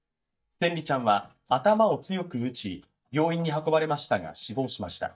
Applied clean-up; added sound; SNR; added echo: neural mask model DeepFilterNet 3.